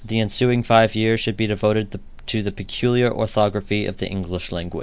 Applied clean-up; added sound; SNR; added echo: none; none; none; none.